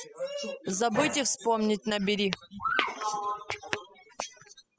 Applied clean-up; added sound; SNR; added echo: classical method spectral subtraction.